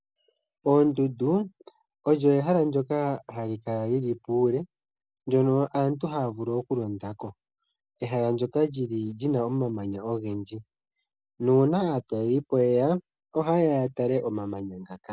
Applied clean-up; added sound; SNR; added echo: none; none; none; none.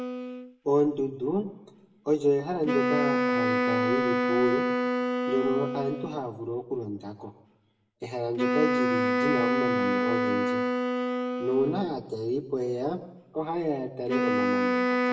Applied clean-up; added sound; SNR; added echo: none; Wind instrument, woodwind instrument; -2 dB; reverberation time 0.7 s.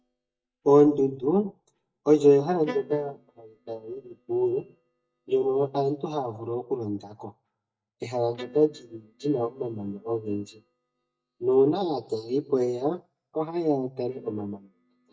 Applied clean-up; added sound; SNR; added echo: neural mask model DeepFilterNet 3.